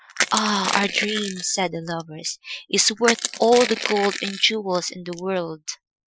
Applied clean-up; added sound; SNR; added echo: classical method Wiener filter.